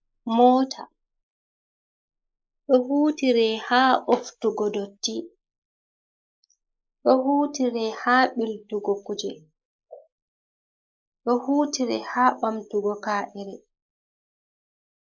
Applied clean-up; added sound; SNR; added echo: neural mask model Resemble Enhance denoiser.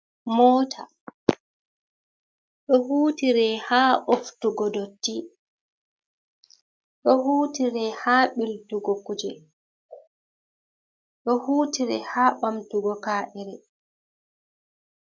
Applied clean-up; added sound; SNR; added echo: none; none; none; none.